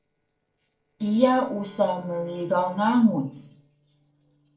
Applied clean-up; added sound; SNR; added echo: neural separator model SepFormer DNS4.